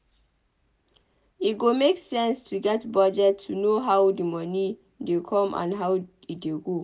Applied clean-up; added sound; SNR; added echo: none; none; none; none.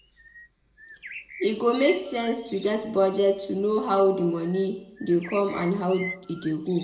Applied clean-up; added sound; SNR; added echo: none; Bird; 17 dB; reverberation time 0.8 s.